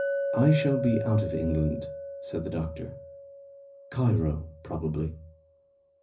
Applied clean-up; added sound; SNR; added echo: none; Chink, clink; 7 dB; reverberation time 0.4 s.